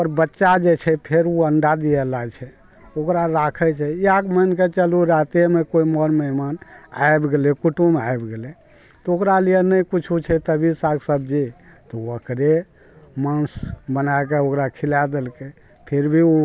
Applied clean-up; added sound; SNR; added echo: none; none; none; none.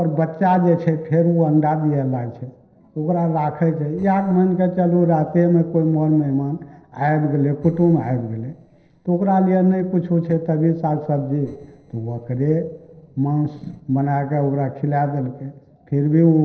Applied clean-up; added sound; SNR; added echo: neural separator model SepFormer DNS4.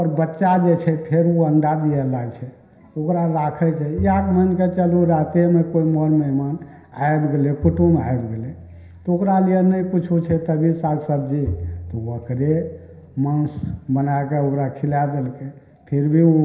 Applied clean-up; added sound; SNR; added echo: none; Bowed string instrument; 15 dB; reverberation time 0.9 s.